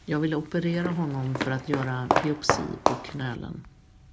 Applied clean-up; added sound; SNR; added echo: none; Walk, footsteps; 0 dB; none.